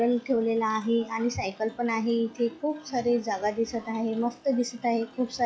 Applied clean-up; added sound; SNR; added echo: classical method log-MMSE.